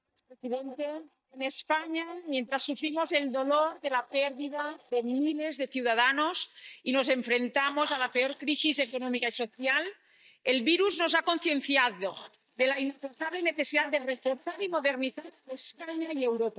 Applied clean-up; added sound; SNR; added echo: neural mask model DeepFilterNet 3.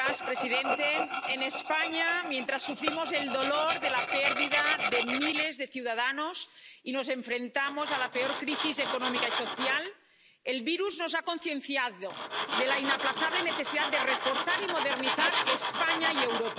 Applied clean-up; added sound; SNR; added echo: none; Tools; 2 dB; none.